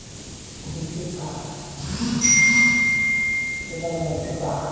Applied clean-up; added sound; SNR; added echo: none; Hiss; 15 dB; reverberation time 2.2 s.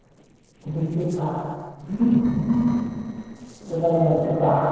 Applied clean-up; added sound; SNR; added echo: neural separator model SepFormer DNS4.